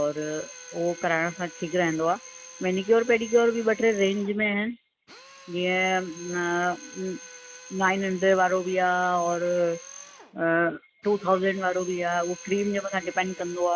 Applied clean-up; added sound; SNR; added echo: none; Drill; 19 dB; none.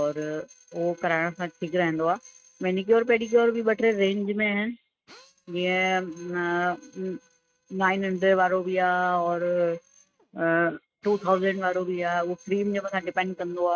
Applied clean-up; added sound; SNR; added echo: neural mask model RNNoise.